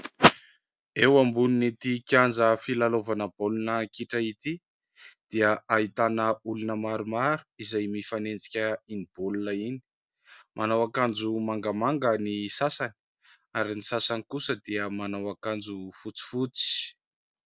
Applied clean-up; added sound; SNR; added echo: none; none; none; none.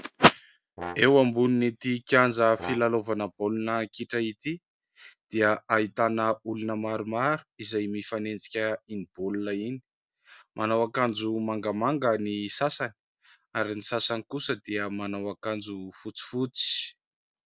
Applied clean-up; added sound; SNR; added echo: none; Brass instrument; 15 dB; none.